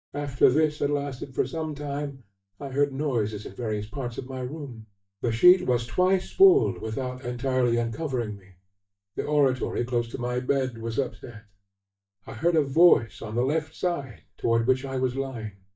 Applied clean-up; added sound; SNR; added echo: neural mask model DeepFilterNet 3.